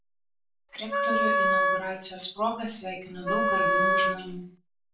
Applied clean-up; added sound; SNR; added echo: none; Wind instrument, woodwind instrument; -4 dB; reverberation time 0.3 s.